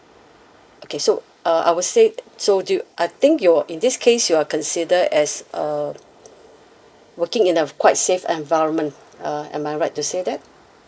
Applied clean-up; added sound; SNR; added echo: neural mask model Resemble Enhance denoiser.